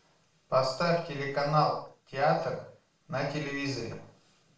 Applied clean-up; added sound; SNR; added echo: none; none; none; reverberation time 0.5 s.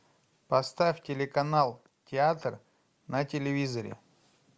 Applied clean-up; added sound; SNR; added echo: none; none; none; none.